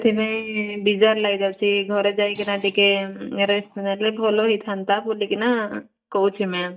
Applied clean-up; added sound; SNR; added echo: neural mask model DeepFilterNet 3.